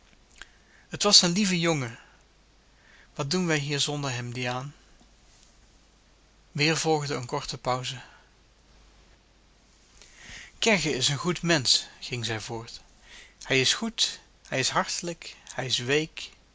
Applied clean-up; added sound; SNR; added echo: none; none; none; none.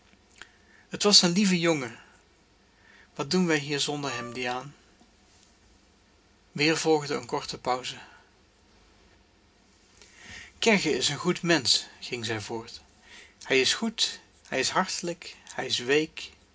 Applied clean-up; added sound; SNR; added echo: none; Wind instrument, woodwind instrument; 15 dB; reverberation time 0.3 s.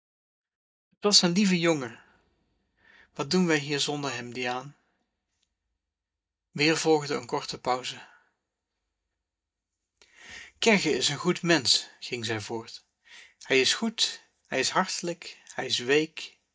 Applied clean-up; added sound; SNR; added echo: neural mask model DeepFilterNet 3.